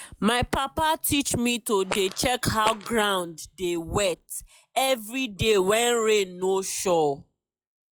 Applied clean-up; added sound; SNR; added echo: classical method log-MMSE.